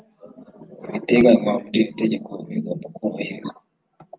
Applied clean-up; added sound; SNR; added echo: none; none; none; none.